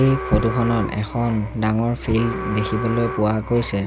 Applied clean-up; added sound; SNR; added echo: none; Alarm; 10 dB; none.